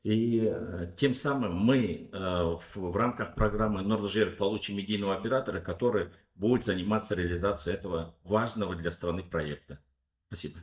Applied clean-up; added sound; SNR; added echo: neural mask model DeepFilterNet 3.